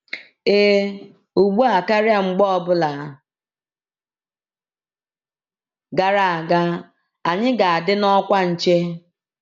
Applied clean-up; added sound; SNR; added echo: none; none; none; none.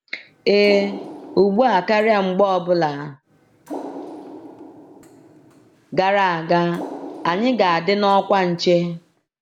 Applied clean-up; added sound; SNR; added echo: none; Water; 17 dB; none.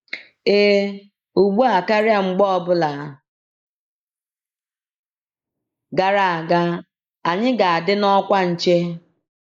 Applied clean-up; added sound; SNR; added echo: neural mask model Resemble Enhance denoiser.